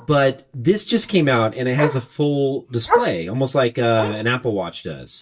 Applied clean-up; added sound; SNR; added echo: neural mask model DeepFilterNet 3.